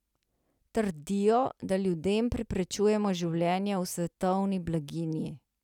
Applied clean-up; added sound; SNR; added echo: none; none; none; none.